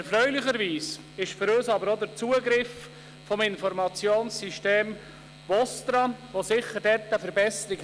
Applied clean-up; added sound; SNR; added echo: none; none; none; none.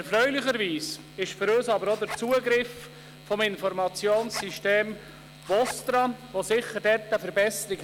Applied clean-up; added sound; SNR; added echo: none; Zipper (clothing); 16 dB; none.